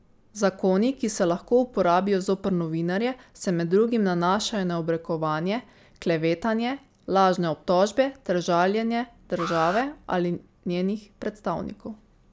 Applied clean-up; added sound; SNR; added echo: none; Alarm; 13 dB; none.